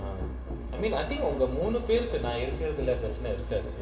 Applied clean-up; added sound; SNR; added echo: none; Musical instrument; 5 dB; reverberation time 1.0 s.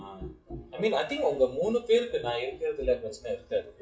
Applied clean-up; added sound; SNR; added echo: classical method WPE with log-MMSE.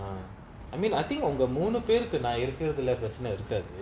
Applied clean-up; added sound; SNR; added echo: none; none; none; none.